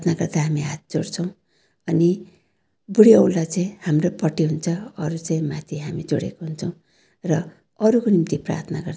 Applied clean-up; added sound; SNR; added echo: none; none; none; none.